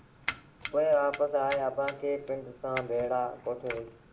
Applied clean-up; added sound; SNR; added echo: none; Domestic sounds, home sounds; 12 dB; reverberation time 0.4 s.